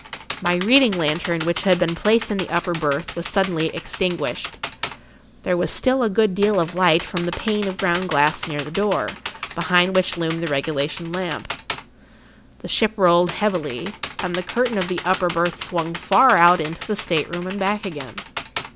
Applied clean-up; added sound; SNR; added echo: none; Computer keyboard; 12 dB; none.